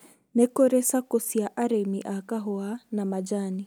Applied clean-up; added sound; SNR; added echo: none; none; none; none.